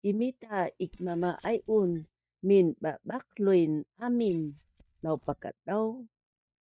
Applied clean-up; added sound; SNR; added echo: neural mask model DeepFilterNet 3.